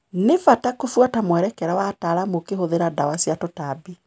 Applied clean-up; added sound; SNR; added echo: none; none; none; none.